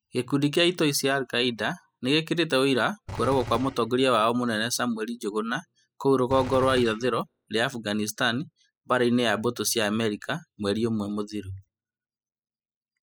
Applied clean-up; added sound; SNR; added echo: classical method spectral subtraction.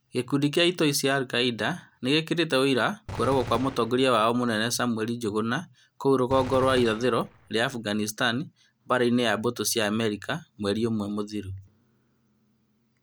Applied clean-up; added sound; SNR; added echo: none; Gunshot, gunfire; 13 dB; none.